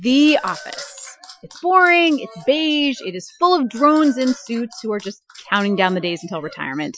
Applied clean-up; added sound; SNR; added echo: classical method Wiener filter.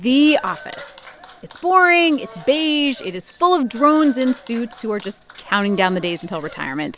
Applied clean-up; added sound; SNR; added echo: none; Applause / Clapping; 19 dB; none.